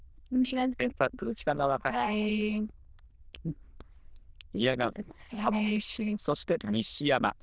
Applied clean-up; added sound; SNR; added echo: neural diffusion model UNIVERSE++.